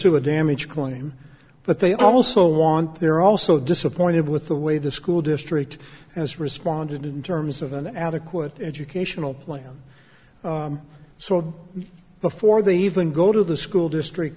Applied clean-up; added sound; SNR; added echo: none; Bowed string instrument; 3 dB; none.